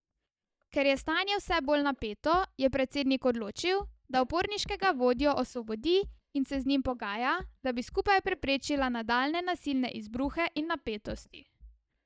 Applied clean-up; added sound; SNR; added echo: neural mask model DeepFilterNet 3.